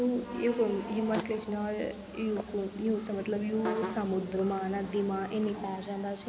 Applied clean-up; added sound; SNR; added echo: none; Buzz; 13 dB; none.